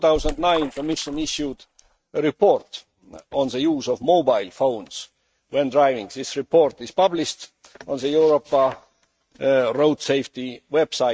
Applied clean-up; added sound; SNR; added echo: neural mask model RNNoise.